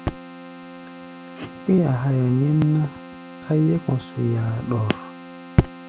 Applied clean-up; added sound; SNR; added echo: none; Keyboard (musical); 16 dB; none.